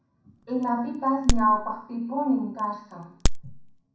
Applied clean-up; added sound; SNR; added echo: none; Crack; 0 dB; reverberation time 0.6 s.